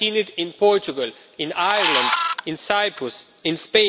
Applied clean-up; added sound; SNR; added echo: none; Camera; 2 dB; none.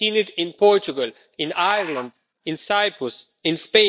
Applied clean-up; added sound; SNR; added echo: neural mask model DeepFilterNet 3.